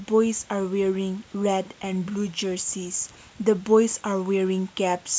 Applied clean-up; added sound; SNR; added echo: none; none; none; none.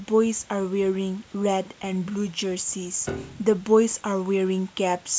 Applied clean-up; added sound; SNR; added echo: none; Piano; 14 dB; none.